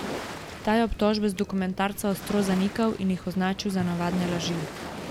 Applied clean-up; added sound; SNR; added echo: none; Waves, surf; 10 dB; none.